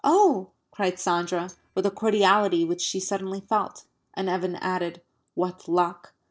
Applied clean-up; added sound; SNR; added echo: neural separator model SepFormer DNS4.